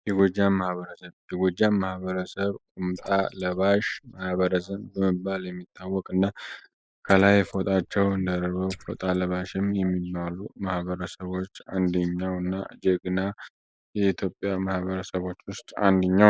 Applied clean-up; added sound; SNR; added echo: neural mask model Resemble Enhance denoiser.